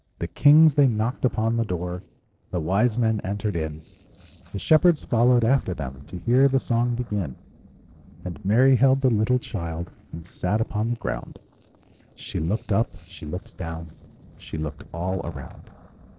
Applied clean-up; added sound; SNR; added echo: neural separator model SepFormer DNS4.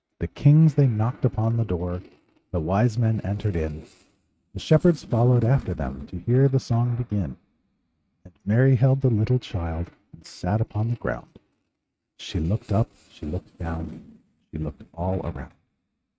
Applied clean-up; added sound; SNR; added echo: neural mask model RNNoise.